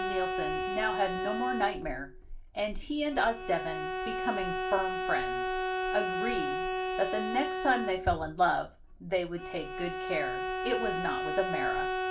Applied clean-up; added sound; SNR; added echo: none; Bowed string instrument; 1 dB; reverberation time 0.2 s.